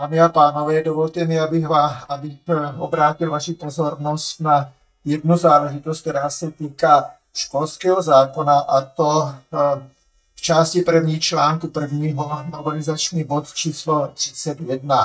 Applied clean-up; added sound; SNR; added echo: neural mask model DeepFilterNet 3.